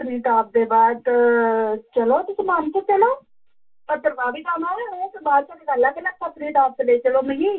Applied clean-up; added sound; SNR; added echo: none; none; none; reverberation time 0.1 s.